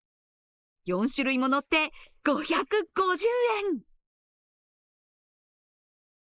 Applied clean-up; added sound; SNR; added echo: neural mask model Resemble Enhance denoiser.